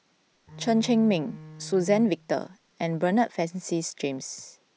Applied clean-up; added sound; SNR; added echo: none; Bowed string instrument; 16 dB; none.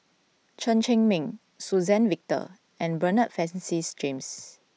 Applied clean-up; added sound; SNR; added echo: none; none; none; none.